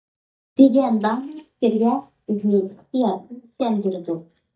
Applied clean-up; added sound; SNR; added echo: neural mask model DeepFilterNet 3.